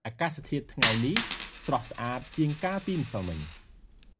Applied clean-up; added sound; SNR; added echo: none; Coin (dropping); 1 dB; none.